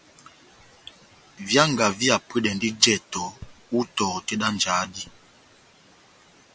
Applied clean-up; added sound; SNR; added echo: none; none; none; none.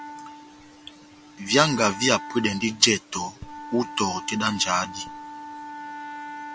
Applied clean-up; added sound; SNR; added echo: none; Wind instrument, woodwind instrument; 13 dB; none.